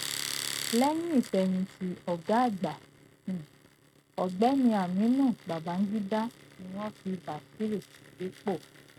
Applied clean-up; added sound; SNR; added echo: neural mask model RNNoise.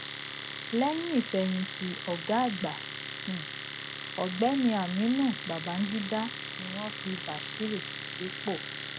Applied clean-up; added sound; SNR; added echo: none; Domestic sounds, home sounds; 3 dB; none.